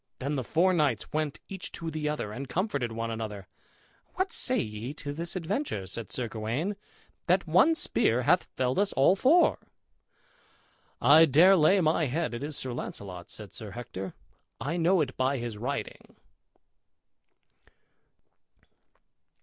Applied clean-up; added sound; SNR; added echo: none; none; none; none.